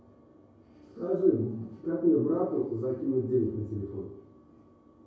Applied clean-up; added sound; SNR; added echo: none; none; none; reverberation time 0.6 s.